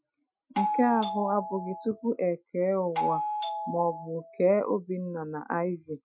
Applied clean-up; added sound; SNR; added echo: classical method Wiener filter.